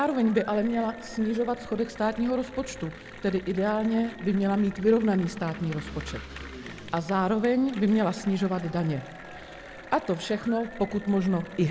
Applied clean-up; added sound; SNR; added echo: none; Engine / Vehicle + Applause / Cheering; 15 dB; none.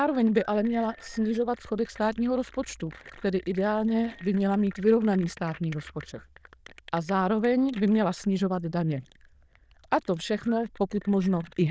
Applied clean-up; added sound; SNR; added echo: neural diffusion model UNIVERSE++.